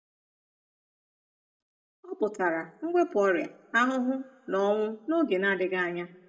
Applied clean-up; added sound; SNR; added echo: none; none; none; reverberation time 1.2 s.